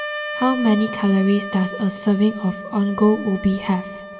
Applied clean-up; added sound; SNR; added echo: none; Wind instrument, woodwind instrument; 12 dB; reverberation time 1.5 s.